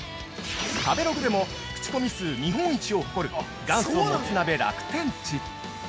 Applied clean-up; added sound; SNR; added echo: none; Crowd + Accordion; 18 dB; none.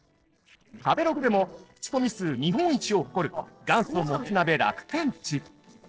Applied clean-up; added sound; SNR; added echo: neural separator model SepFormer DNS4.